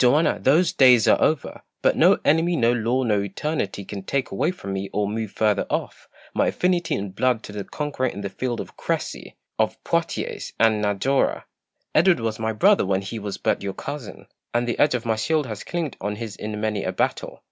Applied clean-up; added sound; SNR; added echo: none; none; none; none.